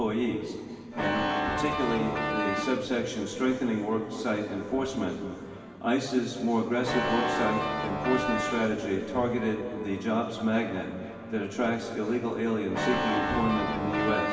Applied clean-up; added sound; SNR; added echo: none; Organ; 5 dB; reverberation time 2.4 s.